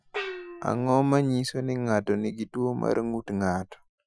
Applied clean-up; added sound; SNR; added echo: classical method Wiener filter.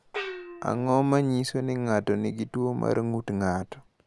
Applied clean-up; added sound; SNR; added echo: none; Gong; 17 dB; none.